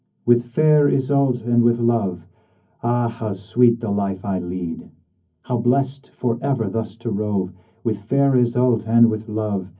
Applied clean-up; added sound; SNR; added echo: none; none; none; reverberation time 0.3 s.